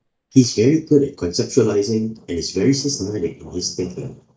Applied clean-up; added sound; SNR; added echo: neural mask model DeepFilterNet 3.